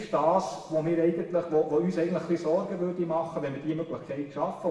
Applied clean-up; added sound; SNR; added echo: none; none; none; reverberation time 1.2 s.